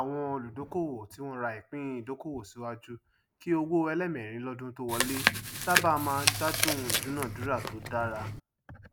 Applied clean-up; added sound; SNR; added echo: none; Chewing, mastication; -2 dB; none.